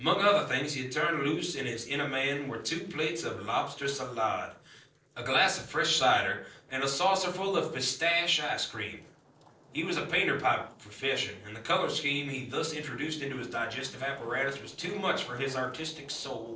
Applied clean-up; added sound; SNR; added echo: neural separator model SepFormer DNS4.